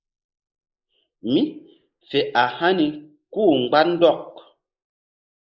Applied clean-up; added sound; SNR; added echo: neural mask model Resemble Enhance denoiser.